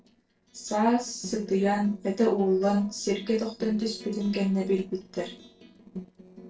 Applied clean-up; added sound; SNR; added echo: neural separator model SepFormer DNS4.